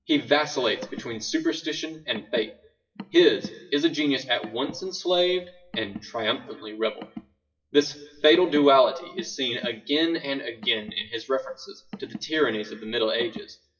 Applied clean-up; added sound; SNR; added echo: classical method WPE with log-MMSE.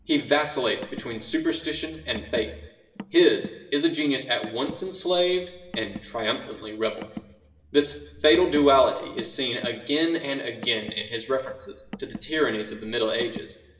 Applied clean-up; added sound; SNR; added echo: none; Car; 18 dB; reverberation time 0.9 s.